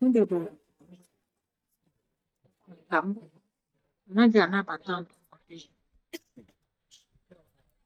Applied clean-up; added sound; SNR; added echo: neural mask model DeepFilterNet 3.